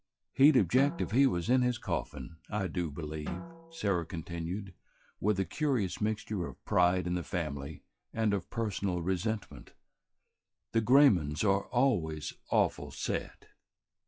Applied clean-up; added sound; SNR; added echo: classical method log-MMSE.